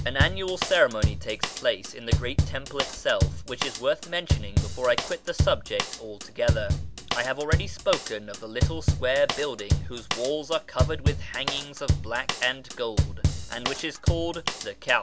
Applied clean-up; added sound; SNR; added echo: none; Drum kit; -1 dB; none.